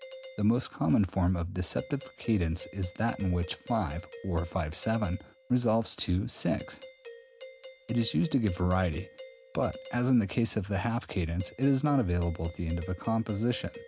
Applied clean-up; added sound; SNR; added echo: none; Doorbell; 19 dB; none.